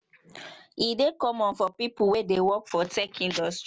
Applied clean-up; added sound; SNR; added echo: none; none; none; none.